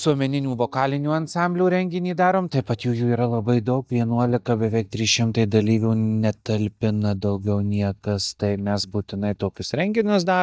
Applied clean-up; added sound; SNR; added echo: neural mask model DeepFilterNet 3.